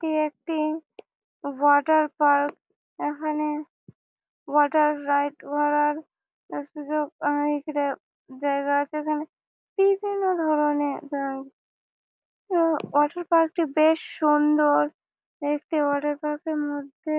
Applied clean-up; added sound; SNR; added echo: none; none; none; none.